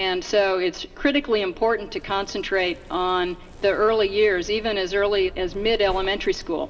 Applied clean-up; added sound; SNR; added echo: none; Zipper (clothing); 17 dB; reverberation time 0.6 s.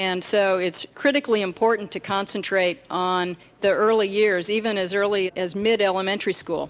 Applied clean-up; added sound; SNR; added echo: none; none; none; none.